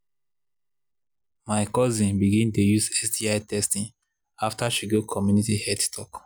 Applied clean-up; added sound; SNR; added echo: none; none; none; none.